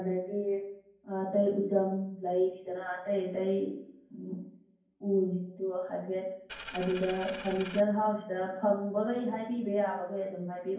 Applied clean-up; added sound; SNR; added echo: none; Coin (dropping); 10 dB; reverberation time 0.9 s.